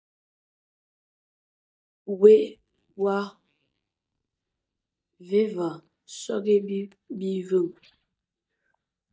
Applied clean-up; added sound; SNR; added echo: neural mask model DeepFilterNet 3.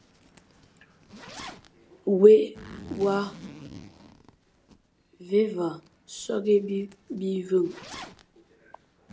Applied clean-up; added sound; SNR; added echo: none; Zipper (clothing); 20 dB; none.